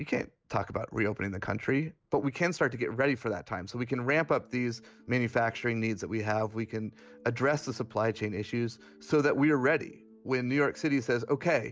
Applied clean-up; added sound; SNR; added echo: none; none; none; none.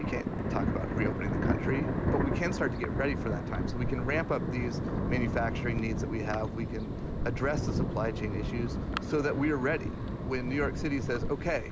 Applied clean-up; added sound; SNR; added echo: none; Thunder; -1 dB; none.